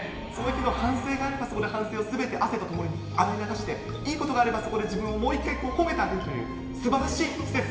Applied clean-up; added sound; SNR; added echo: none; Wind; 15 dB; reverberation time 1.3 s.